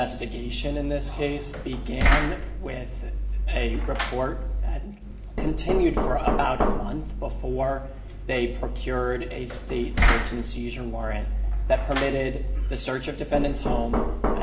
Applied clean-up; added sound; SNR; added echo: none; Knock; -3 dB; reverberation time 1.1 s.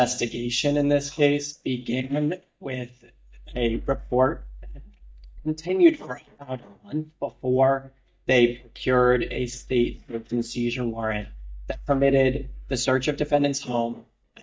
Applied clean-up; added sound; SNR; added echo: neural mask model DeepFilterNet 3.